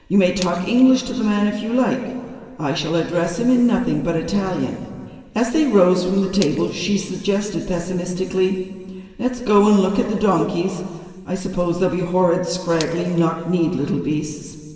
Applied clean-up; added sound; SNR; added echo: none; Splash, splatter; 19 dB; reverberation time 1.8 s.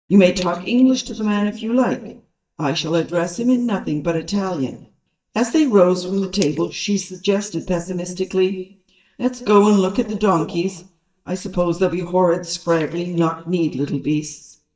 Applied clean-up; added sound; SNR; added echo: neural mask model DeepFilterNet 3.